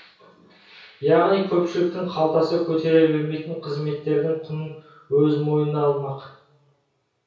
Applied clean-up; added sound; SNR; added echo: none; none; none; reverberation time 0.6 s.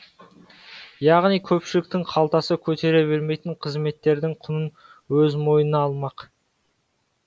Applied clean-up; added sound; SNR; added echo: none; none; none; none.